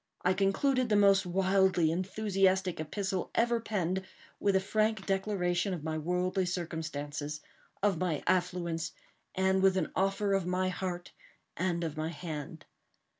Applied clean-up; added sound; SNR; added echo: none; none; none; none.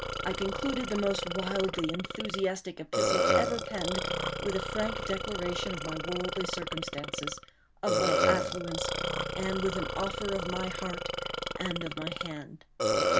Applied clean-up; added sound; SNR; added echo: none; Burping, eructation; -3 dB; none.